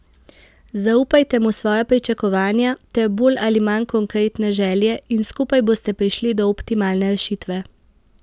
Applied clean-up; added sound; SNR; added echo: none; none; none; none.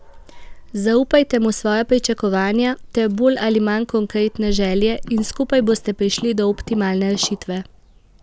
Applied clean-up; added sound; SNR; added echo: none; Tap + Dog; 14 dB; none.